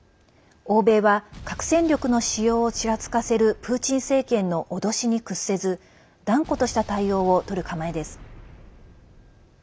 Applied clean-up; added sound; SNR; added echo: none; Explosion; 20 dB; none.